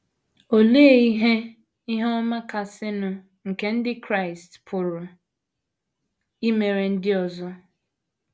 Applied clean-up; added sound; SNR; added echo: none; none; none; none.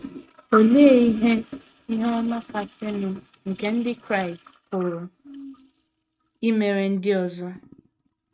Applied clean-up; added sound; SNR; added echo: neural mask model RNNoise.